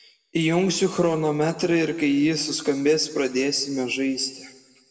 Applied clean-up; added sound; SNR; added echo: none; none; none; reverberation time 1.1 s.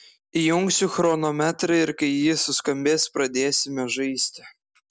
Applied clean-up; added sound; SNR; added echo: none; none; none; none.